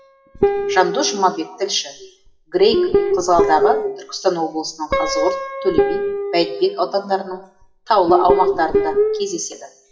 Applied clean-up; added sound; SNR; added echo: classical method WPE with log-MMSE.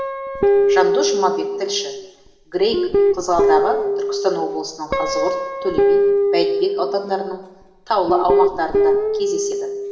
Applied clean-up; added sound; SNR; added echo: none; Guitar; -4 dB; reverberation time 1.0 s.